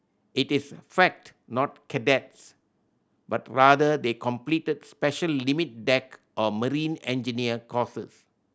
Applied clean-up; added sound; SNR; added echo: none; none; none; none.